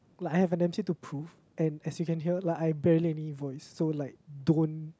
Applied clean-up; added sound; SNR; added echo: none; none; none; none.